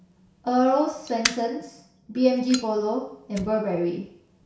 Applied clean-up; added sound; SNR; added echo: none; Fire; 12 dB; reverberation time 0.6 s.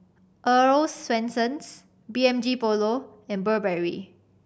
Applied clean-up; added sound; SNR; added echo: none; none; none; none.